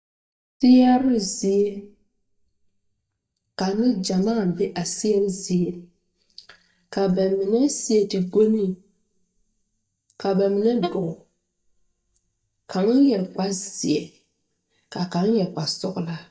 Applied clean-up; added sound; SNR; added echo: neural mask model DeepFilterNet 3.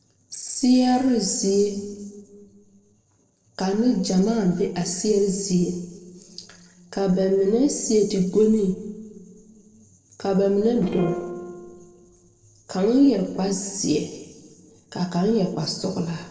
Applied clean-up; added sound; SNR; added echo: neural separator model SepFormer DNS4.